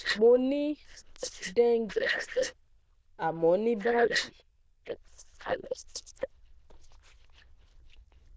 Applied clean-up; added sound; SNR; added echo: neural diffusion model UNIVERSE++.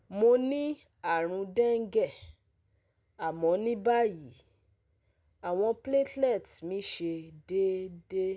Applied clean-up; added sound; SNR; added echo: none; none; none; none.